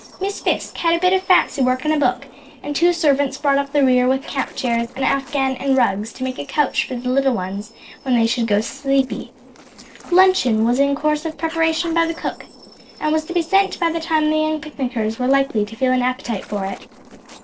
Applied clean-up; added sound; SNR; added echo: neural separator model SepFormer DNS4.